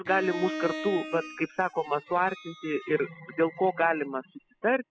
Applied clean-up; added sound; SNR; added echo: classical method spectral subtraction.